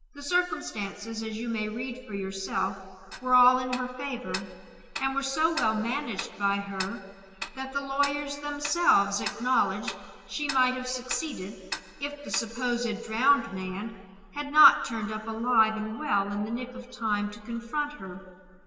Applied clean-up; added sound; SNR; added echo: none; Tick-tock; 16 dB; reverberation time 1.9 s.